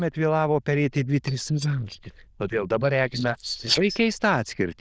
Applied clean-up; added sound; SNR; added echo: neural diffusion model UNIVERSE++.